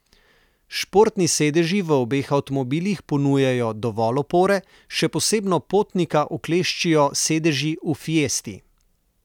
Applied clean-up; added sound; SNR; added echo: none; none; none; none.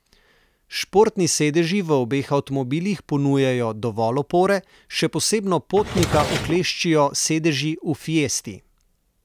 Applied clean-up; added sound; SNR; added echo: none; Drawer open or close; 5 dB; none.